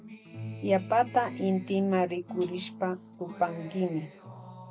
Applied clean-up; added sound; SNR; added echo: none; Tambourine + Acoustic guitar; 13 dB; none.